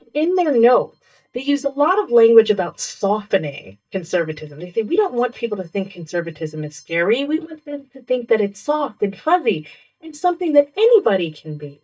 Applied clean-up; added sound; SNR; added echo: neural mask model DeepFilterNet 3.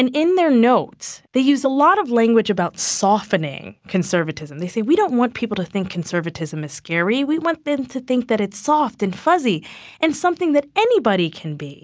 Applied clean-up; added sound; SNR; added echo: none; none; none; none.